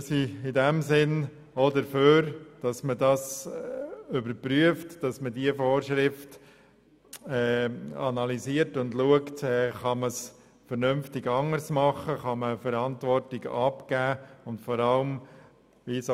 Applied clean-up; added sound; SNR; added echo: none; none; none; none.